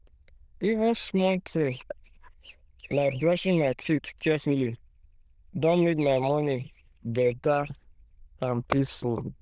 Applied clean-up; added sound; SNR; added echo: neural diffusion model UNIVERSE++.